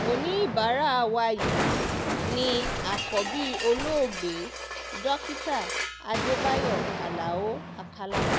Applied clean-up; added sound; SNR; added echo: none; Explosion; 2 dB; none.